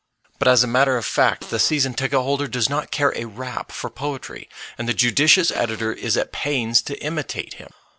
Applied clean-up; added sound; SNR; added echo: none; Fart; 20 dB; none.